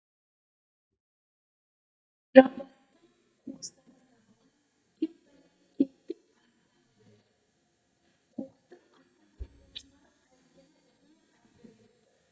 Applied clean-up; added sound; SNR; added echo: neural mask model DeepFilterNet 3.